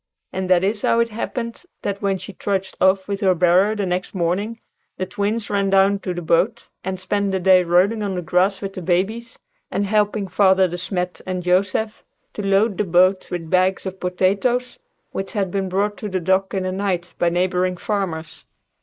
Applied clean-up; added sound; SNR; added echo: neural mask model Resemble Enhance denoiser.